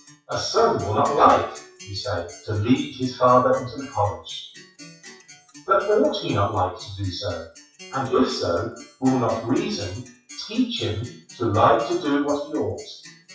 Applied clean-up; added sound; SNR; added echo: classical method WPE with log-MMSE.